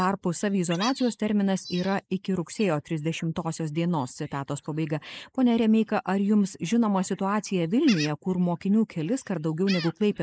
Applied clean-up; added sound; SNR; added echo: neural mask model Resemble Enhance denoiser.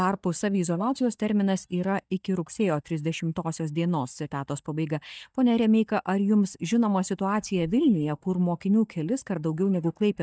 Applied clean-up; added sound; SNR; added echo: neural mask model DeepFilterNet 3.